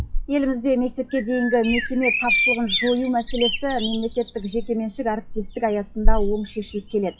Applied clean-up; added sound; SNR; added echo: classical method WPE with log-MMSE.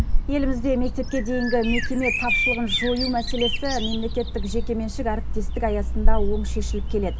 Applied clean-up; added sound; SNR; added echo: none; Bird vocalization, bird call, bird song; -3 dB; reverberation time 0.3 s.